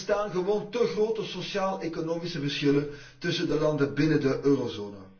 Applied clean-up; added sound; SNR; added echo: none; none; none; reverberation time 0.3 s.